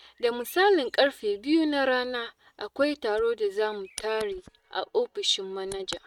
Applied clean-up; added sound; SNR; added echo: neural mask model RNNoise.